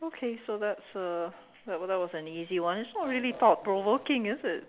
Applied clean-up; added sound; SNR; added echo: none; none; none; none.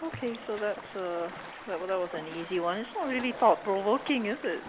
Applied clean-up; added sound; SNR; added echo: none; Stream; 13 dB; none.